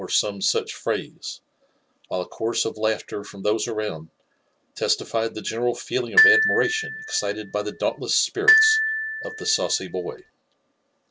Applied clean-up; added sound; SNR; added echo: none; Glockenspiel; -4 dB; none.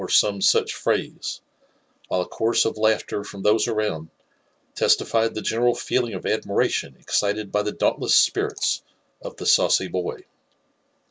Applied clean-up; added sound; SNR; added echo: none; none; none; none.